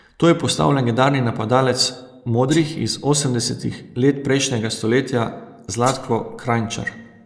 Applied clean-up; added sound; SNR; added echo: neural mask model Resemble Enhance denoiser.